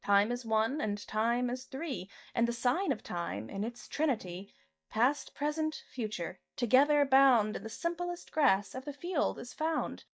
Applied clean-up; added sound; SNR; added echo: neural mask model DeepFilterNet 3.